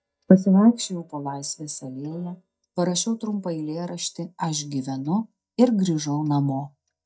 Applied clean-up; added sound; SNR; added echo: neural mask model DeepFilterNet 3.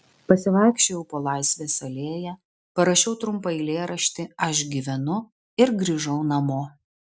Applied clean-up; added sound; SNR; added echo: none; none; none; none.